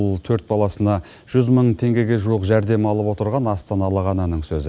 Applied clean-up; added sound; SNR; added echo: none; none; none; none.